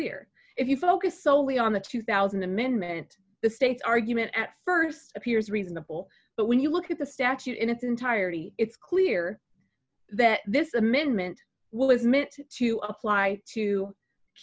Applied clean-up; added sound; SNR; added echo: none; none; none; none.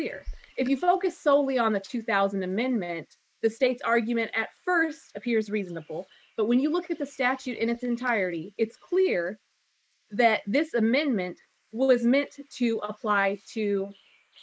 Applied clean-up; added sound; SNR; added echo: neural mask model Resemble Enhance denoiser.